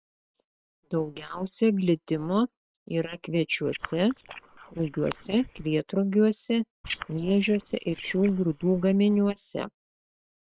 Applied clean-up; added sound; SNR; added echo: neural separator model SepFormer WHAM!.